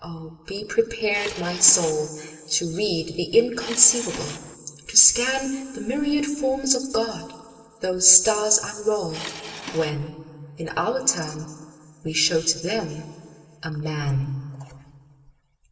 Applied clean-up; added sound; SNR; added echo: none; Subway, metro, underground / Engine; 13 dB; reverberation time 2.0 s.